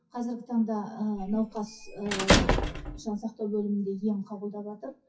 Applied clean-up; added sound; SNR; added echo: classical method WPE with log-MMSE.